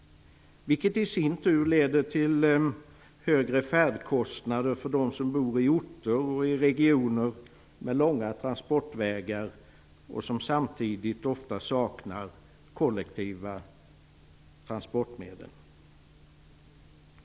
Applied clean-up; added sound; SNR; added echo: none; none; none; none.